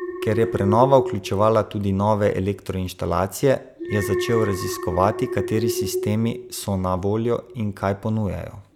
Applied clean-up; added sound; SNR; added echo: none; Alarm; 8 dB; none.